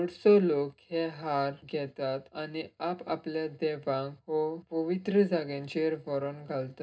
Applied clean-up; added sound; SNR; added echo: none; none; none; reverberation time 0.2 s.